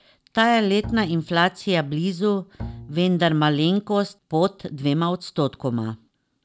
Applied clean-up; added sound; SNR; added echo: none; Bowed string instrument; 16 dB; none.